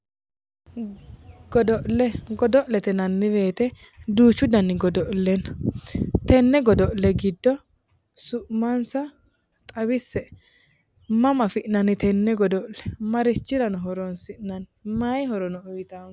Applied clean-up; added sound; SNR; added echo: none; none; none; none.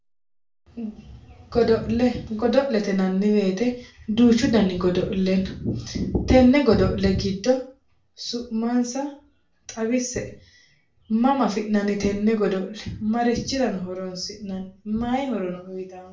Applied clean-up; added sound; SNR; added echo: none; none; none; reverberation time 0.3 s.